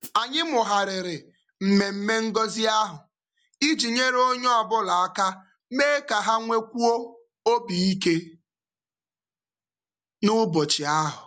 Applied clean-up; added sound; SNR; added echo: none; Hi-hat; 18 dB; none.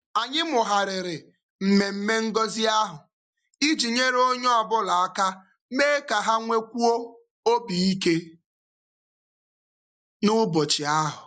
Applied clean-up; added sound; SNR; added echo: neural mask model DeepFilterNet 3.